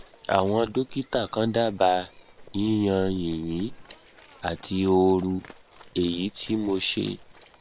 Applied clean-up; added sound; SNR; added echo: neural separator model SepFormer WHAM!.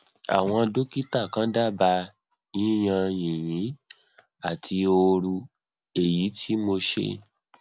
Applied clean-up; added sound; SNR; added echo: none; none; none; none.